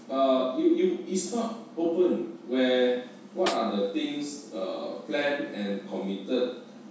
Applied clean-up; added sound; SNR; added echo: none; Snare drum; 12 dB; reverberation time 0.7 s.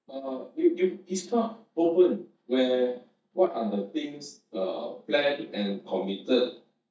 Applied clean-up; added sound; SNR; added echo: neural mask model DeepFilterNet 3.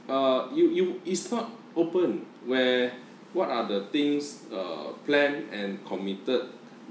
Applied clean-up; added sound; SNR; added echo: none; none; none; none.